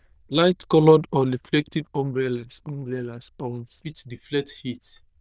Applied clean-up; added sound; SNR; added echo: neural diffusion model UNIVERSE++.